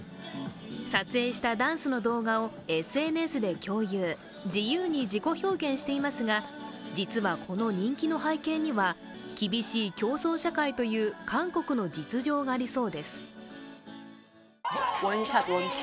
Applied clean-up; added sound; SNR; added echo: none; none; none; none.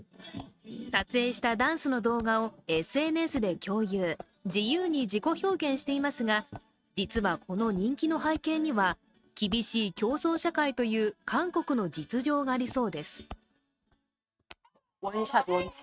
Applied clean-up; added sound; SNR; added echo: neural mask model RNNoise.